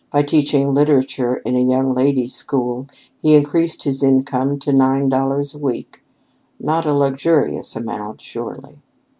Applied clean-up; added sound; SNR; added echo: none; none; none; none.